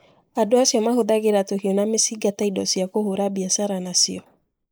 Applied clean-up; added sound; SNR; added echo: neural mask model Resemble Enhance denoiser.